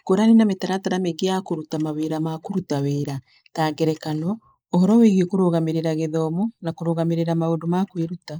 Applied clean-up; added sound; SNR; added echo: neural mask model Resemble Enhance denoiser.